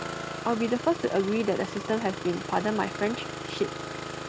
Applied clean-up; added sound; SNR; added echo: none; Engine starting; 7 dB; none.